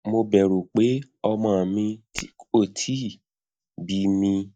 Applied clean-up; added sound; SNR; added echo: neural mask model DeepFilterNet 3.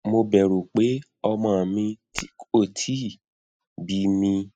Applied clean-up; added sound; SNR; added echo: classical method spectral subtraction.